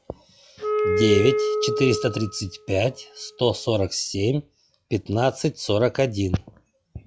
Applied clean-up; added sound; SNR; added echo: classical method log-MMSE.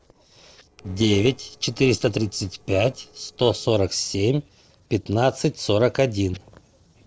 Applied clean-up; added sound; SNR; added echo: neural separator model SepFormer DNS4.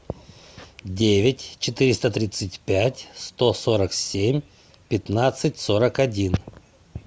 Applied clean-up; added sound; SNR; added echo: none; none; none; none.